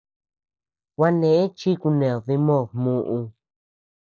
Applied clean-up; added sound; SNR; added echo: neural mask model Resemble Enhance denoiser.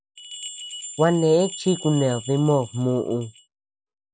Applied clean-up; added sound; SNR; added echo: none; Bell; 14 dB; none.